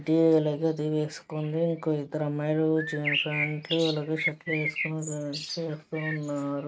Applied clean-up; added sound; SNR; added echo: neural mask model RNNoise.